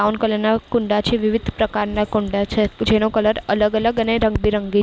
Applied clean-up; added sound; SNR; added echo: none; none; none; none.